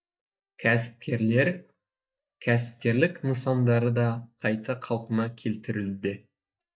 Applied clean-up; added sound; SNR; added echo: neural mask model DeepFilterNet 3.